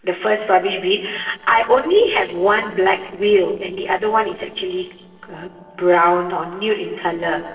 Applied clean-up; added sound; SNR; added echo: neural separator model SepFormer DNS4.